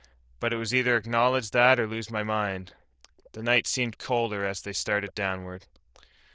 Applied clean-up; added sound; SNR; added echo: neural diffusion model UNIVERSE++.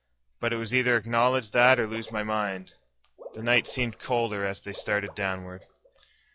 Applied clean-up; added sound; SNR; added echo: classical method log-MMSE.